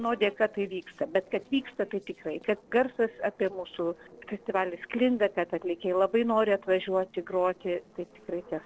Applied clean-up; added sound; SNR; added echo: neural separator model SepFormer DNS4.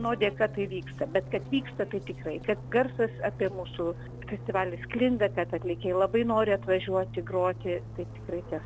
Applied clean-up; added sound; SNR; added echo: none; Fixed-wing aircraft, airplane; 12 dB; none.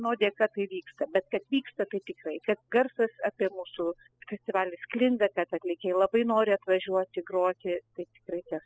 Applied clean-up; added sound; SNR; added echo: classical method spectral subtraction.